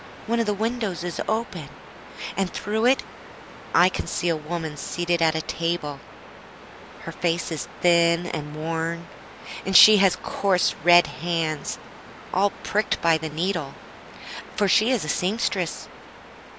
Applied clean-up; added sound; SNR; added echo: none; Waves, surf; 17 dB; none.